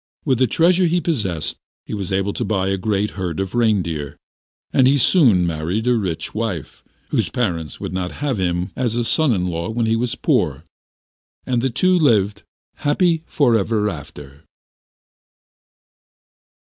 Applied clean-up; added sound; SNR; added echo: none; none; none; none.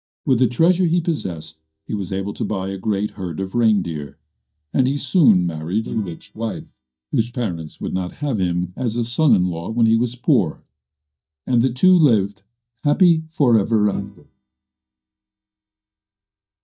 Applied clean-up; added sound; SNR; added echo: neural mask model DeepFilterNet 3.